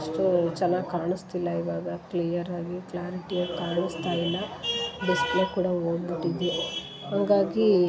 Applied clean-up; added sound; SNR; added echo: none; none; none; none.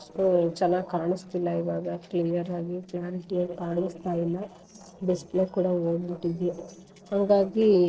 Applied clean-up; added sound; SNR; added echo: neural separator model SepFormer DNS4.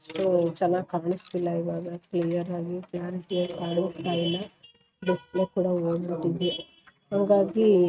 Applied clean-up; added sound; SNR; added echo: neural mask model RNNoise.